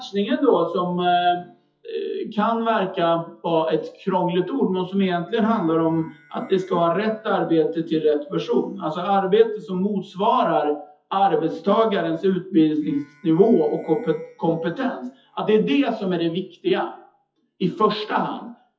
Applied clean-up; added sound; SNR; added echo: classical method WPE with log-MMSE.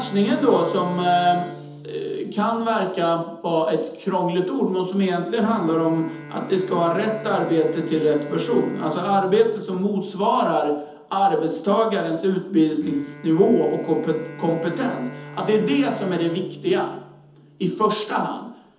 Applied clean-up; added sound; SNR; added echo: none; Bowed string instrument; 18 dB; reverberation time 0.8 s.